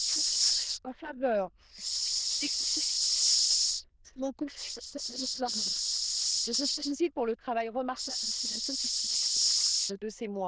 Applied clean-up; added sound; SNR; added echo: neural diffusion model UNIVERSE++.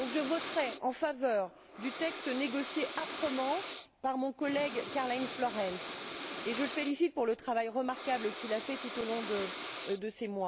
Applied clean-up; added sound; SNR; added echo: none; Breathing; -2 dB; none.